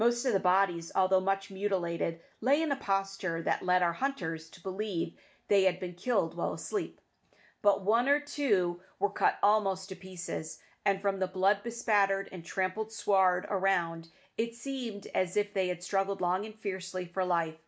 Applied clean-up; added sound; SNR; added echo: none; none; none; none.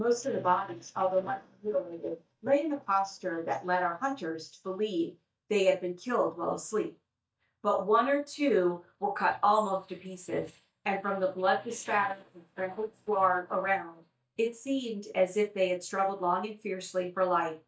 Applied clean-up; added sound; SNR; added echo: neural mask model DeepFilterNet 3.